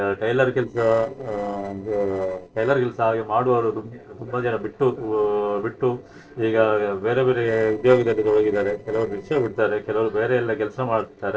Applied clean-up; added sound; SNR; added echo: neural separator model SepFormer DNS4.